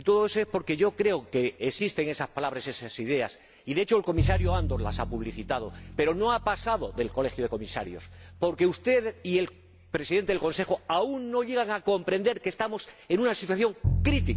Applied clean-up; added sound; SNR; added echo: none; Bowed string instrument; 7 dB; none.